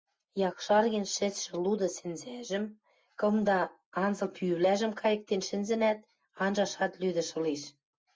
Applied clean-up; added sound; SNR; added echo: none; none; none; none.